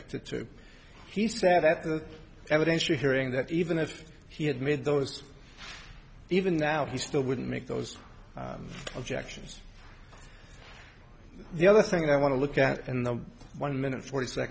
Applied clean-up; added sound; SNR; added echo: none; none; none; none.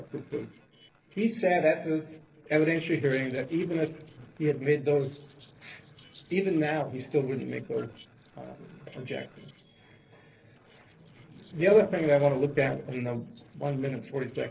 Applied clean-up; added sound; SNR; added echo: neural separator model SepFormer DNS4.